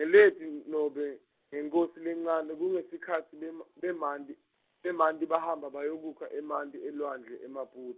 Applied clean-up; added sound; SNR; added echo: none; none; none; none.